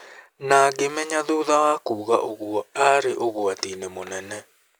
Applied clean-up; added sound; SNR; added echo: none; none; none; none.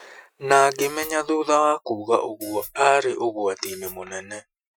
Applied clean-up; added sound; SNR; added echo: classical method Wiener filter.